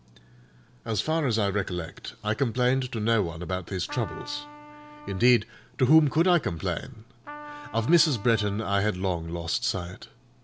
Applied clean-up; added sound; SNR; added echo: none; Trumpet; 16 dB; none.